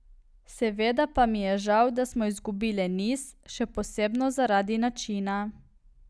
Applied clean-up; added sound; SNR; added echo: none; none; none; none.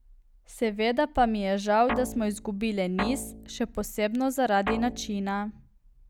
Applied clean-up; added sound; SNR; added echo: none; Guitar; 9 dB; none.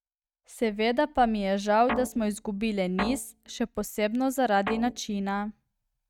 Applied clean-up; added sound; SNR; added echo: neural mask model RNNoise.